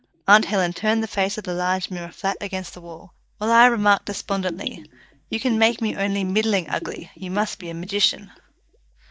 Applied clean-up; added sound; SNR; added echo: neural mask model DeepFilterNet 3.